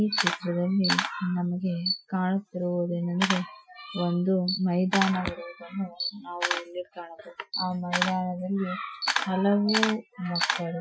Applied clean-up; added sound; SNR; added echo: classical method Wiener filter.